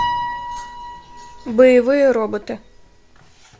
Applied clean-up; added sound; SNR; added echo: none; Piano; 10 dB; none.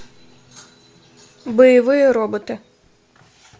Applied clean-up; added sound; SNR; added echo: none; none; none; none.